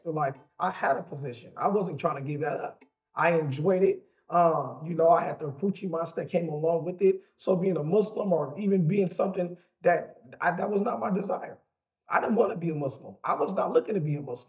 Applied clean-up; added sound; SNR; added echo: neural mask model DeepFilterNet 3.